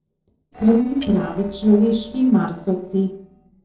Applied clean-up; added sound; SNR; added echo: neural separator model SepFormer DNS4.